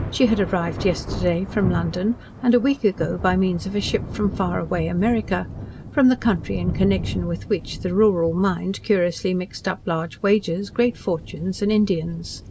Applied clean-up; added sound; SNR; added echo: none; Thunder; 10 dB; none.